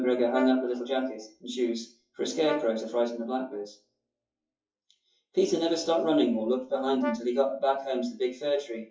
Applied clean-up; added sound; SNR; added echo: classical method WPE with log-MMSE.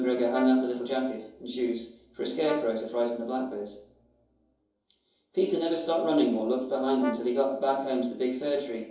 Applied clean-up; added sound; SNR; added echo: none; Brass instrument; 13 dB; reverberation time 2.8 s.